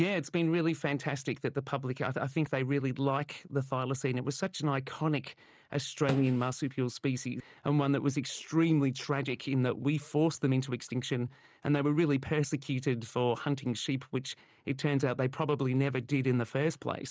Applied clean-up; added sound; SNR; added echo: neural mask model RNNoise.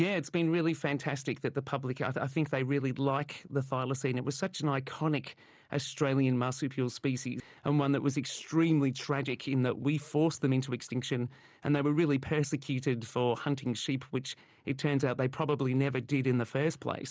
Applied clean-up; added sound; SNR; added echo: none; none; none; none.